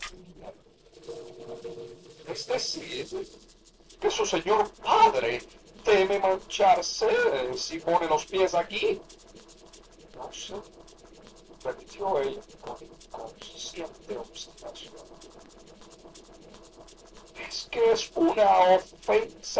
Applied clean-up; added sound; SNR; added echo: neural separator model SepFormer DNS4.